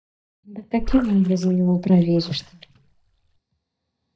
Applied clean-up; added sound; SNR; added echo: neural mask model DeepFilterNet 3.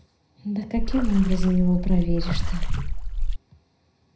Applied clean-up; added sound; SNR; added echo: none; Water / Splash, splatter; -3 dB; reverberation time 0.5 s.